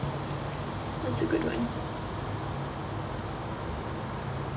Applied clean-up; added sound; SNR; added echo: none; none; none; none.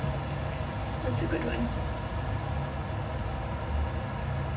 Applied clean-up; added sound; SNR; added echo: none; none; none; reverberation time 0.4 s.